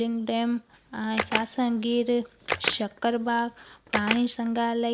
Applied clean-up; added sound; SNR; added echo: none; Camera; 5 dB; none.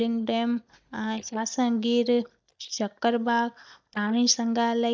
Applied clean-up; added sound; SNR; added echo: neural mask model DeepFilterNet 3.